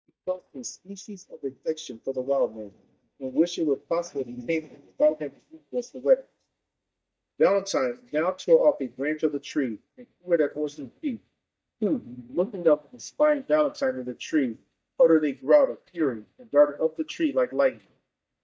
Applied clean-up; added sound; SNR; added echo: neural mask model DeepFilterNet 3.